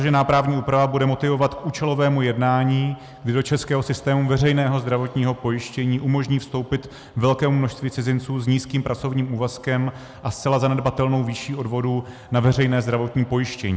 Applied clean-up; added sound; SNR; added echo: none; none; none; none.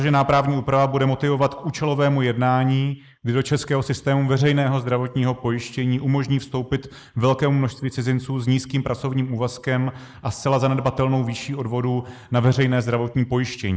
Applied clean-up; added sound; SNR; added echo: neural mask model Resemble Enhance denoiser.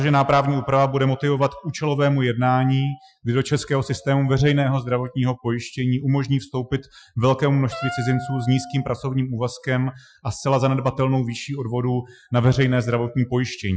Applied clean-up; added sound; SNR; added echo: classical method Wiener filter.